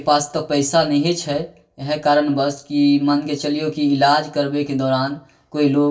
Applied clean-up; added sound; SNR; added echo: none; none; none; reverberation time 0.2 s.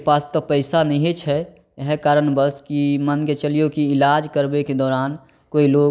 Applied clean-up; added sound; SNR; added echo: none; none; none; none.